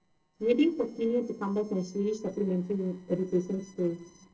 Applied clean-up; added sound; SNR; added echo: neural separator model SepFormer DNS4.